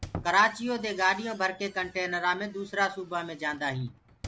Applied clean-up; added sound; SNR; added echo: none; Squeak; 17 dB; none.